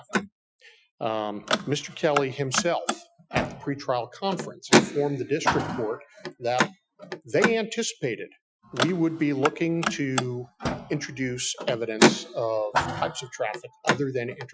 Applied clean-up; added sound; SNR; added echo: classical method Wiener filter.